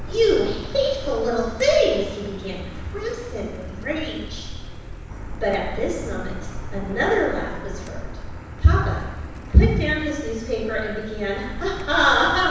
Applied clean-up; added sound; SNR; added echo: none; Car; 9 dB; reverberation time 1.1 s.